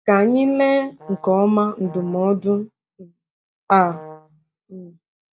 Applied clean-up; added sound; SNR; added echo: neural mask model DeepFilterNet 3.